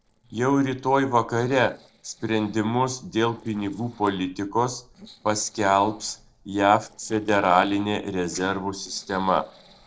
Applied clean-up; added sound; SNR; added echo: neural separator model SepFormer DNS4.